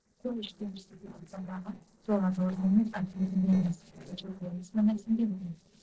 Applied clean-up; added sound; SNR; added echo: neural separator model SepFormer DNS4.